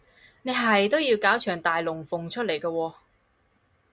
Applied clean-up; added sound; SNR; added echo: none; none; none; none.